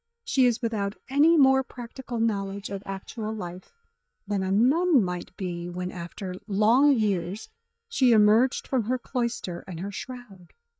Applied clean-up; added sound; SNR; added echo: neural mask model DeepFilterNet 3.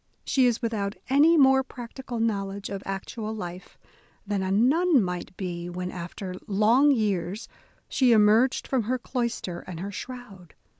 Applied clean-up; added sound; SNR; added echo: none; none; none; none.